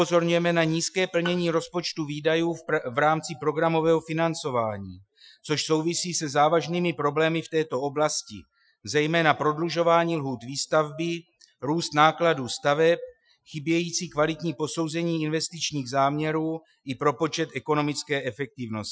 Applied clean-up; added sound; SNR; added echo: classical method Wiener filter.